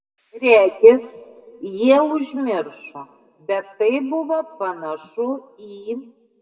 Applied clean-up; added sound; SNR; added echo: none; none; none; reverberation time 1.3 s.